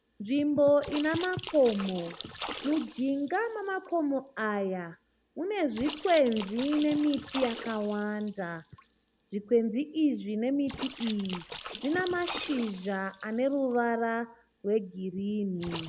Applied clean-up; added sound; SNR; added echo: none; Splash, splatter; 14 dB; none.